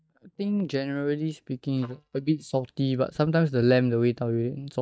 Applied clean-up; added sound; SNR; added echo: neural mask model DeepFilterNet 3.